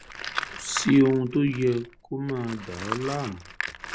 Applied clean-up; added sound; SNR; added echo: none; Tools; 10 dB; none.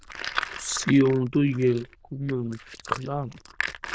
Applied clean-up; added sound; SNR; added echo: neural diffusion model UNIVERSE++.